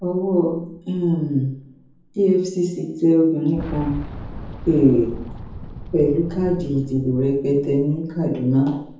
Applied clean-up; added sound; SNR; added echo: none; Boom; 15 dB; reverberation time 0.7 s.